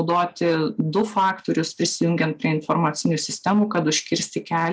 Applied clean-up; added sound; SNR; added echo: none; none; none; none.